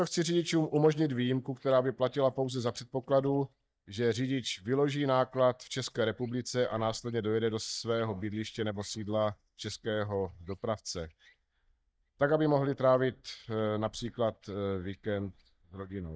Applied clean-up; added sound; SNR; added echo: neural mask model DeepFilterNet 3.